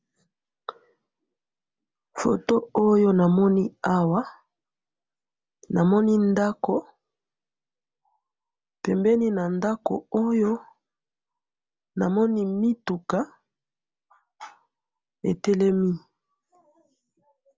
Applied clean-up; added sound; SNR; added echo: none; none; none; none.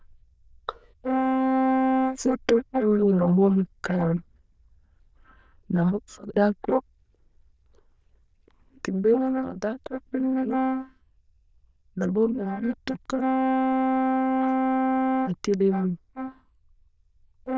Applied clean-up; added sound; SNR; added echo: neural diffusion model UNIVERSE++.